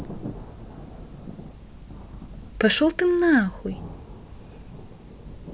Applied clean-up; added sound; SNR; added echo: none; Thunder; 12 dB; none.